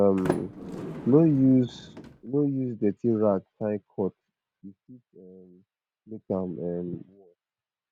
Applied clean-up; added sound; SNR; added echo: none; Sliding door; 9 dB; none.